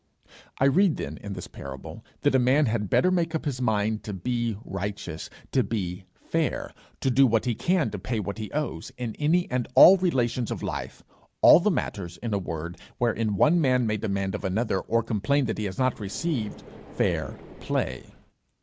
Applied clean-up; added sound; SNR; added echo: none; Car; 18 dB; none.